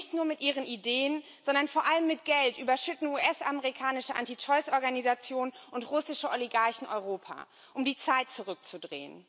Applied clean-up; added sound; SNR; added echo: none; none; none; none.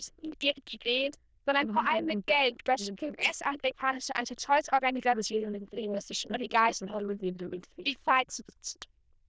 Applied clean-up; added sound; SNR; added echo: neural diffusion model UNIVERSE++.